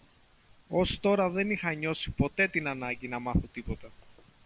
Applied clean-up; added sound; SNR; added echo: none; none; none; none.